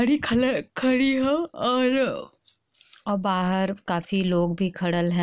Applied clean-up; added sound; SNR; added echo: none; none; none; none.